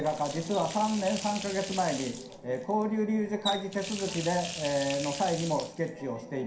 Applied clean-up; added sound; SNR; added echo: none; Water tap, faucet; 11 dB; reverberation time 0.5 s.